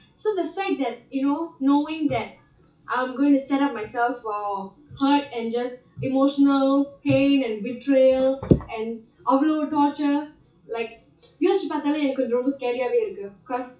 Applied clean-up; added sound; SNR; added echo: classical method WPE with log-MMSE.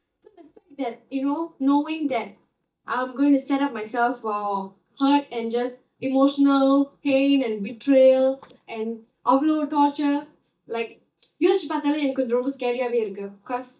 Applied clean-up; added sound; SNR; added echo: neural mask model DeepFilterNet 3.